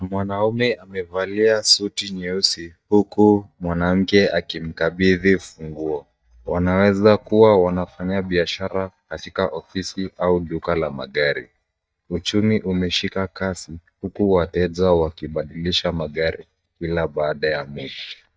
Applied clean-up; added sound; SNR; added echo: neural mask model DeepFilterNet 3.